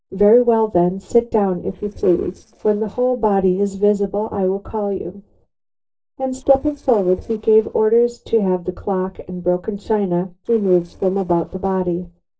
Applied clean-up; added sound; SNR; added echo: neural separator model SepFormer DNS4.